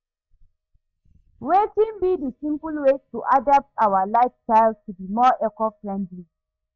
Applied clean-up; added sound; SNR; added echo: neural mask model DeepFilterNet 3.